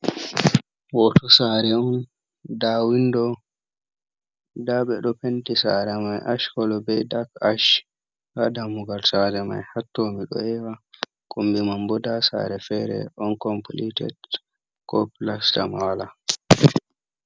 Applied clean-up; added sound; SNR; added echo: none; none; none; none.